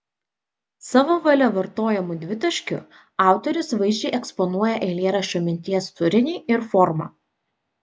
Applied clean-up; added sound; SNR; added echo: none; none; none; none.